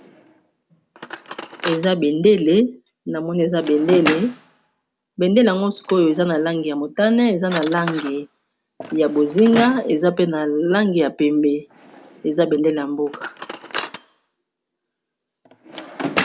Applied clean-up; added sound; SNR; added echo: none; Drawer open or close; 13 dB; none.